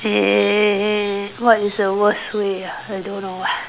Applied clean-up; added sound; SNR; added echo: none; none; none; none.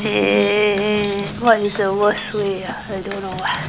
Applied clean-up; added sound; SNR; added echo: none; Mechanisms + Bass guitar; 11 dB; none.